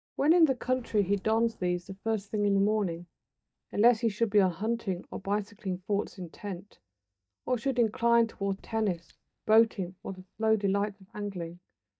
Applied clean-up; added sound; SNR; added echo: neural mask model DeepFilterNet 3.